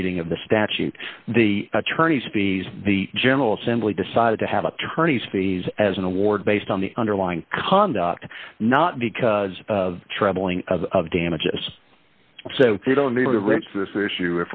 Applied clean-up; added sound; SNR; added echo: none; none; none; none.